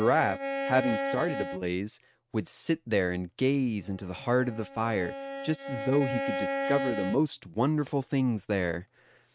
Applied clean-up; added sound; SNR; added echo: neural mask model RNNoise.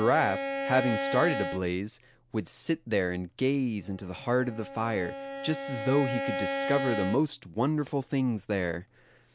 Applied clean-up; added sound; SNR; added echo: none; Bowed string instrument; 7 dB; none.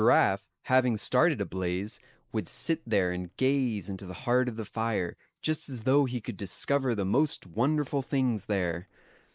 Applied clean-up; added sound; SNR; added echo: neural mask model Resemble Enhance denoiser.